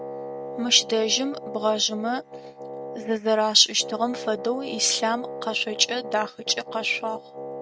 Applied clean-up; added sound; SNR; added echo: neural mask model RNNoise.